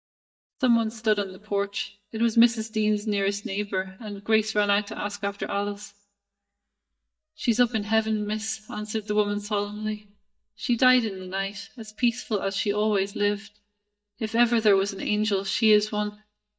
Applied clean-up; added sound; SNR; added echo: neural mask model DeepFilterNet 3.